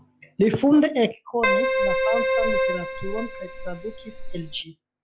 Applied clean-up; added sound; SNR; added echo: none; Keyboard (musical); -1 dB; none.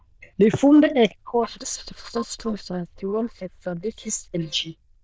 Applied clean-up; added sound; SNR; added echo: neural diffusion model UNIVERSE++.